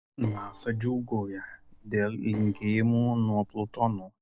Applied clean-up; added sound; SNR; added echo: neural separator model SepFormer DNS4.